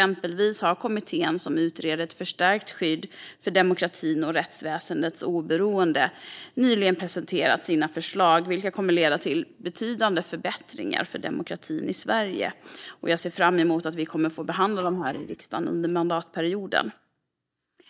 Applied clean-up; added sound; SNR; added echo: neural mask model DeepFilterNet 3.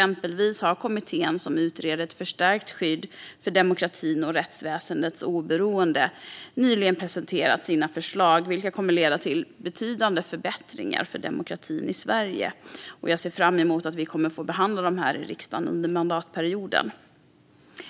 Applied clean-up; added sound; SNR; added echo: none; none; none; none.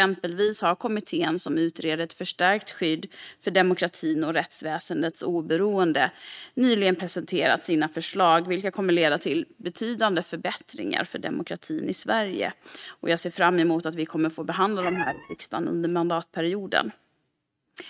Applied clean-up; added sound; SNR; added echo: neural mask model RNNoise.